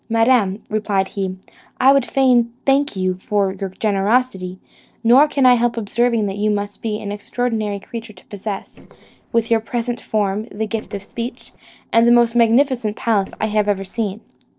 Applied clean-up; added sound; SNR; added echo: neural separator model SepFormer DNS4.